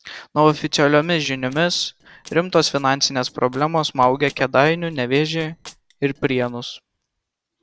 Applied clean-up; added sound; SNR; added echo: neural separator model SepFormer DNS4.